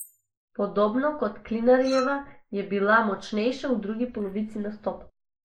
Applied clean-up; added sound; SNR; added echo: neural mask model Resemble Enhance denoiser.